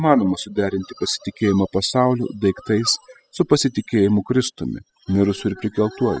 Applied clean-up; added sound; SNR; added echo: classical method spectral subtraction.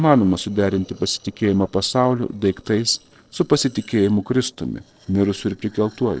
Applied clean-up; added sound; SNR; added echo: neural separator model SepFormer DNS4.